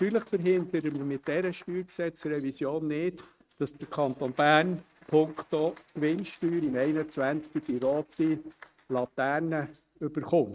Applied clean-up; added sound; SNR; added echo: neural mask model RNNoise.